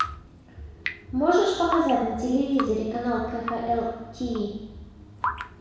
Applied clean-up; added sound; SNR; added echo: none; Drip; 10 dB; reverberation time 1.1 s.